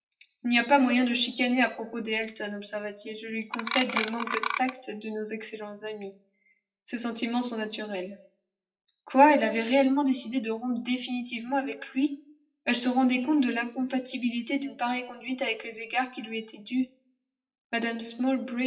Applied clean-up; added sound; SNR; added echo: classical method WPE with log-MMSE.